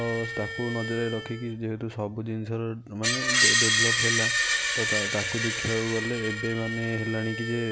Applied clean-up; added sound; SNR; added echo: none; Screech; -2 dB; none.